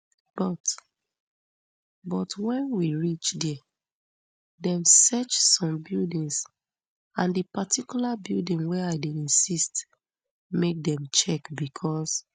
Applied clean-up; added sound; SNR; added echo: none; none; none; none.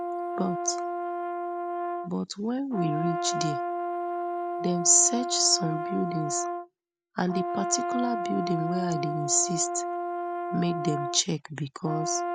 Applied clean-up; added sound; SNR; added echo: none; Brass instrument; 2 dB; none.